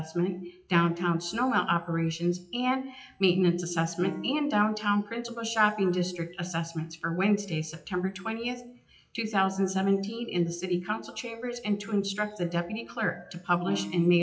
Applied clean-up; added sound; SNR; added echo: classical method WPE with log-MMSE.